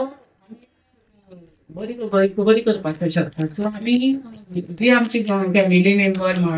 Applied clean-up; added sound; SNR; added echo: neural mask model DeepFilterNet 3.